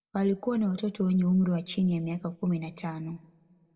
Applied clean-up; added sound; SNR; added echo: none; none; none; reverberation time 1.0 s.